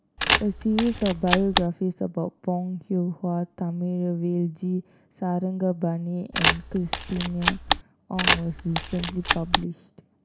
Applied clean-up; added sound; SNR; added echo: none; Camera; -4 dB; none.